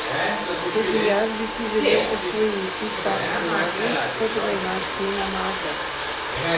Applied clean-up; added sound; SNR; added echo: none; Domestic sounds, home sounds; -2 dB; none.